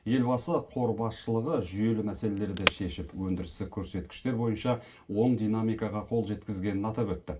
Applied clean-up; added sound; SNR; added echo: none; Wood; 4 dB; reverberation time 0.2 s.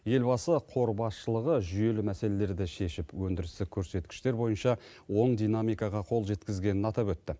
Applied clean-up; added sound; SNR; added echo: none; none; none; none.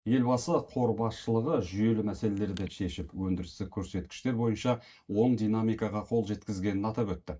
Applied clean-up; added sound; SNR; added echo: neural mask model DeepFilterNet 3.